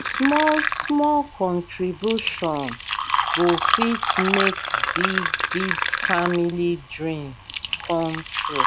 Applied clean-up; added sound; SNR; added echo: none; Fill (with liquid); 1 dB; none.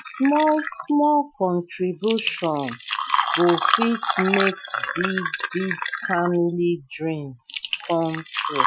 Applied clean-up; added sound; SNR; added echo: classical method Wiener filter.